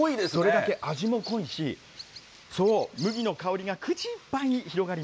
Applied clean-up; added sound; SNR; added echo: neural mask model Resemble Enhance denoiser.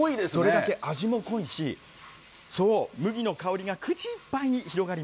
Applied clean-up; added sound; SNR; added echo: none; none; none; none.